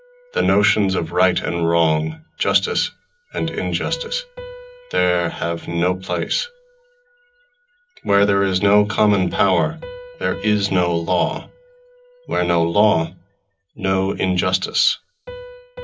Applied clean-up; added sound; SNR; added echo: none; Piano; 20 dB; reverberation time 0.4 s.